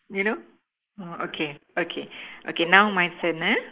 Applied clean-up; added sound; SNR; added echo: neural mask model Resemble Enhance denoiser.